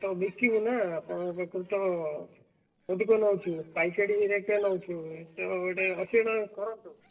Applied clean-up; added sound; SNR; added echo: neural separator model SepFormer DNS4.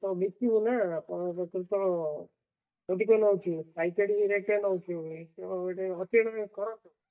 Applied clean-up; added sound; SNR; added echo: neural mask model DeepFilterNet 3.